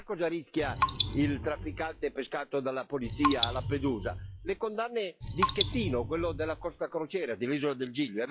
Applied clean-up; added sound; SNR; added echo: classical method log-MMSE.